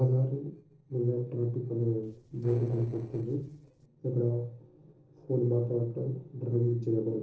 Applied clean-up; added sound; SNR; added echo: neural separator model SepFormer DNS4.